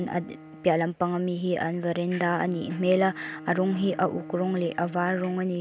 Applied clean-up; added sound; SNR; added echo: none; Bowed string instrument; 17 dB; none.